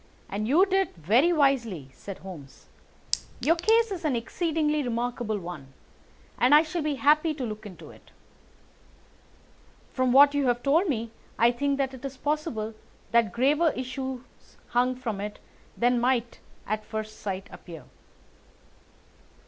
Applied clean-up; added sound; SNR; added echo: none; Chink, clink; 9 dB; none.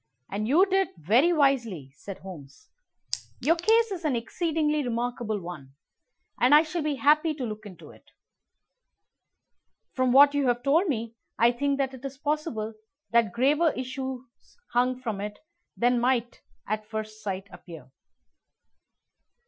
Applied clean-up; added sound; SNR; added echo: classical method Wiener filter.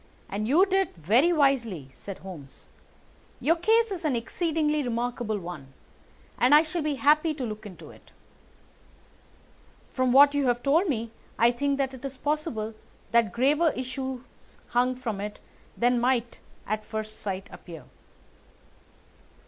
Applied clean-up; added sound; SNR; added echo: none; none; none; none.